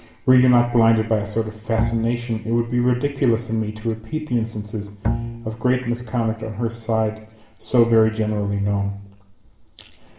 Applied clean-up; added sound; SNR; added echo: none; Bowed string instrument; 6 dB; reverberation time 0.8 s.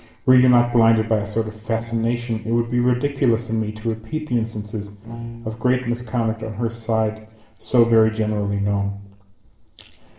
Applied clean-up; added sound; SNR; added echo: neural separator model SepFormer DNS4.